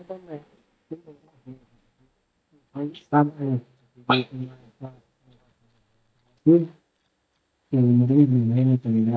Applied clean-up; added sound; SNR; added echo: neural mask model DeepFilterNet 3.